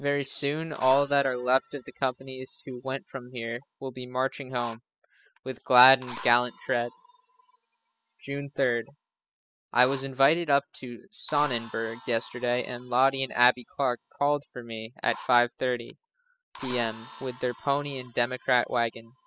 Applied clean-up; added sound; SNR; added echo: classical method spectral subtraction.